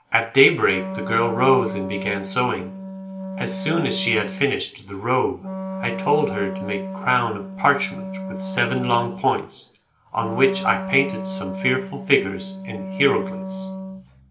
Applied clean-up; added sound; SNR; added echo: none; Wind instrument, woodwind instrument; 8 dB; reverberation time 0.3 s.